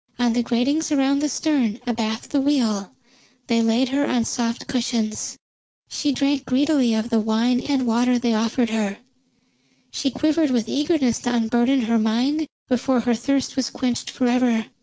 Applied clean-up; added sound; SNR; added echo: none; none; none; none.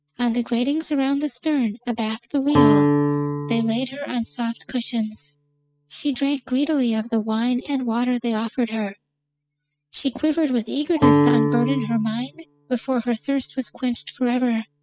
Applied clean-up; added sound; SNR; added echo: classical method spectral subtraction.